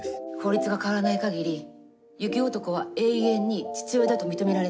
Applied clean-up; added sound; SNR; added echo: none; none; none; none.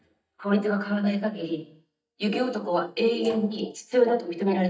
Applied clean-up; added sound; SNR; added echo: neural mask model DeepFilterNet 3.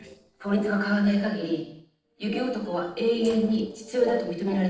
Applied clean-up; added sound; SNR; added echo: neural separator model SepFormer DNS4.